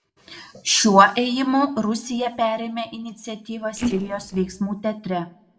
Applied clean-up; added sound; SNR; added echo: neural separator model SepFormer DNS4.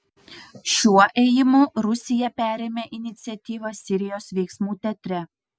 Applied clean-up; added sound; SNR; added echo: none; none; none; none.